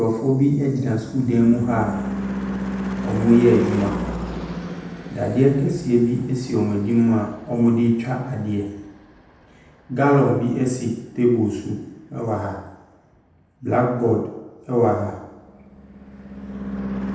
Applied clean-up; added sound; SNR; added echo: none; Car passing by / Engine / Truck; 11 dB; reverberation time 0.9 s.